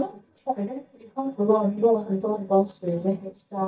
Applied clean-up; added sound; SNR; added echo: neural mask model DeepFilterNet 3.